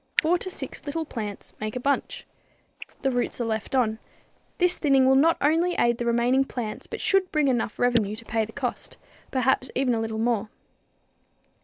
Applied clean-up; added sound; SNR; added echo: neural mask model Resemble Enhance denoiser.